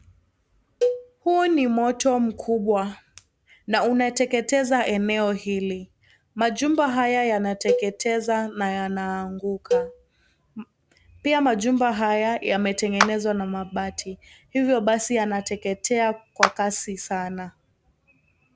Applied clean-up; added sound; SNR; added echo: none; Clapping + Cowbell; 5 dB; none.